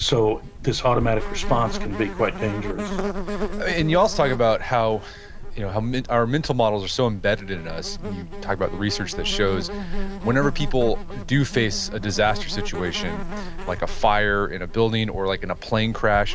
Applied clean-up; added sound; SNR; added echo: none; Insect; 5 dB; none.